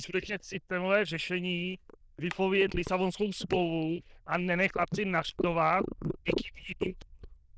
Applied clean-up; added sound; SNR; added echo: neural diffusion model UNIVERSE++.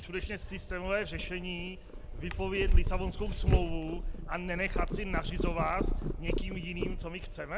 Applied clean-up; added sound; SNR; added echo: none; Purr; -5 dB; none.